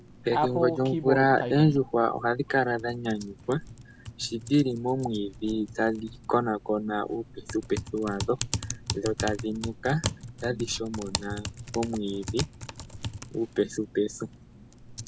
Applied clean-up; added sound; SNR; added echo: none; Typing; 8 dB; none.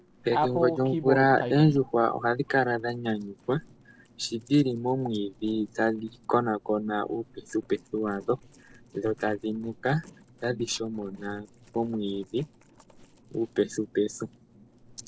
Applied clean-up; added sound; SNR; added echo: neural separator model SepFormer DNS4.